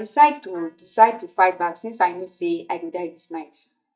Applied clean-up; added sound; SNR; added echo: neural mask model DeepFilterNet 3.